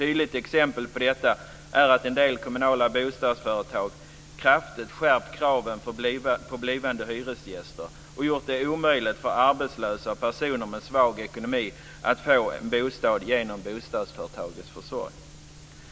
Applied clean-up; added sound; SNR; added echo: none; none; none; none.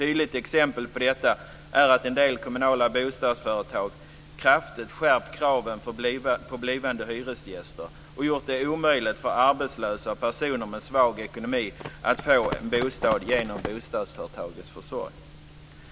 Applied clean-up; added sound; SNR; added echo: none; Run; 10 dB; none.